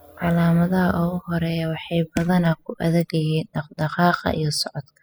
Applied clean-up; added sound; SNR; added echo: classical method spectral subtraction.